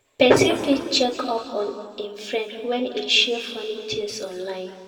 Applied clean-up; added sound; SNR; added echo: none; none; none; reverberation time 2.1 s.